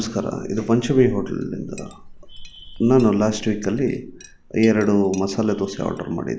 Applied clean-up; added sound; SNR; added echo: none; Chink, clink; 18 dB; none.